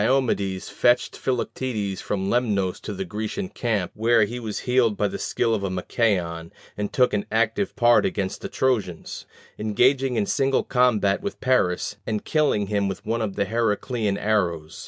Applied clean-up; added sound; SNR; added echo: none; none; none; none.